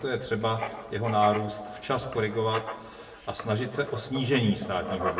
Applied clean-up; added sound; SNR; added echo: none; Writing; 10 dB; reverberation time 0.7 s.